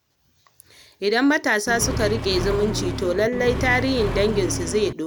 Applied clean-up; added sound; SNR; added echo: none; Accelerating, revving, vroom; 4 dB; none.